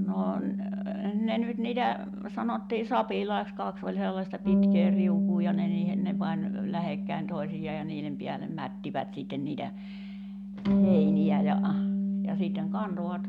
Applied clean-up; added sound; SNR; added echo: none; Bass guitar; -4 dB; none.